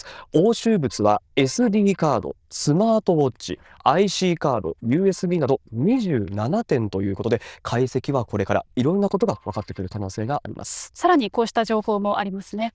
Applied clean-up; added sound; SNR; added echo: neural diffusion model UNIVERSE++.